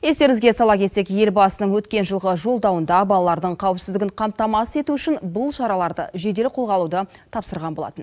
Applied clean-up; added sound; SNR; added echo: none; none; none; none.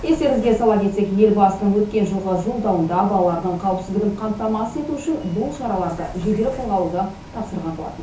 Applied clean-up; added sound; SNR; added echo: none; Bus; 16 dB; reverberation time 0.6 s.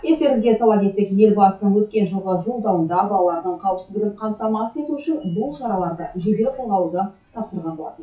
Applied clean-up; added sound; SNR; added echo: classical method WPE with log-MMSE.